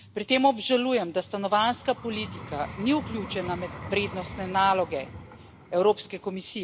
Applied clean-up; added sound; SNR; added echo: none; Vehicle; 14 dB; none.